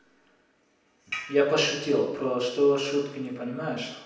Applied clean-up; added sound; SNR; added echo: none; none; none; reverberation time 0.9 s.